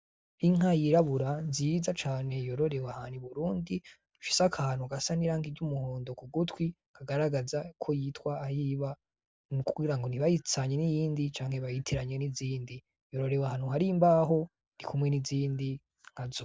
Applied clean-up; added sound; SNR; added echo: none; none; none; none.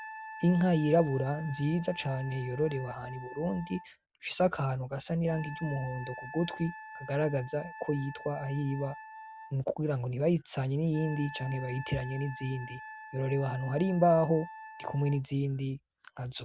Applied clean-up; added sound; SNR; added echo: none; Wind instrument, woodwind instrument; 15 dB; none.